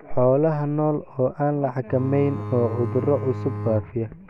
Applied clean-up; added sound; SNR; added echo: none; Bowed string instrument; 8 dB; none.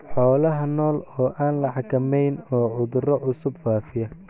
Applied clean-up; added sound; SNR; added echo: none; none; none; none.